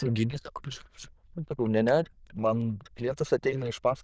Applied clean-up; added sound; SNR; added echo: neural diffusion model UNIVERSE++.